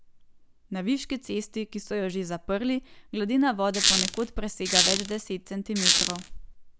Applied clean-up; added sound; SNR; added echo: none; Squeak; -4 dB; none.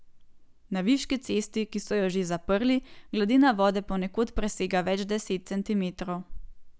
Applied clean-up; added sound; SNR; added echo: none; none; none; none.